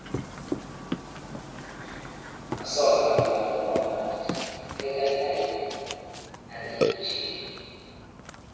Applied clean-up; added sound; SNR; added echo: none; Burping, eructation; 5 dB; reverberation time 2.2 s.